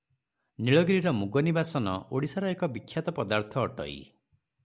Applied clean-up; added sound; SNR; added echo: none; none; none; none.